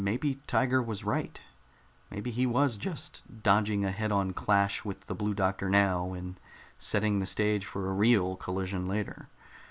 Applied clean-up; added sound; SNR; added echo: none; none; none; none.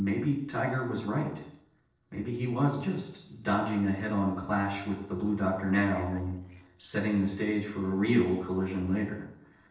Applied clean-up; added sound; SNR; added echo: neural separator model SepFormer DNS4.